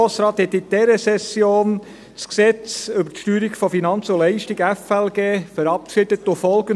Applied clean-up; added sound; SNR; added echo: none; none; none; none.